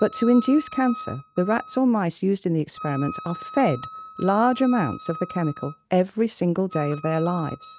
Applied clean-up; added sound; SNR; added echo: neural mask model RNNoise.